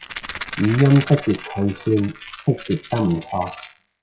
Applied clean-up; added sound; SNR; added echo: classical method WPE with log-MMSE.